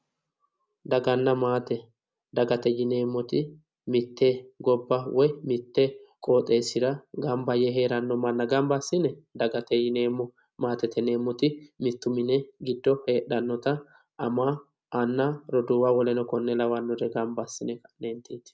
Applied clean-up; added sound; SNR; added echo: none; none; none; none.